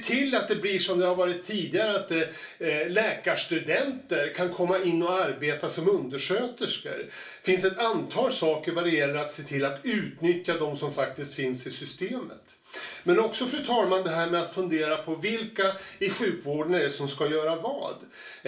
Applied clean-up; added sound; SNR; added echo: none; none; none; reverberation time 0.3 s.